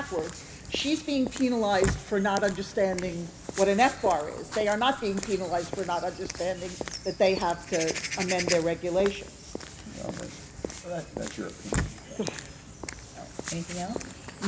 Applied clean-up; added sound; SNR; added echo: none; Walk, footsteps / Bird vocalization, bird call, bird song; 8 dB; none.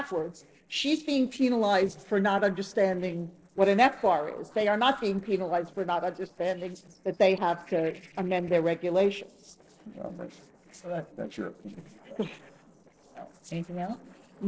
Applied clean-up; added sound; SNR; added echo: neural separator model SepFormer DNS4.